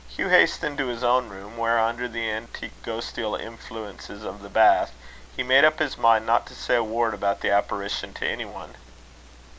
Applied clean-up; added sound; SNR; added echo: none; none; none; none.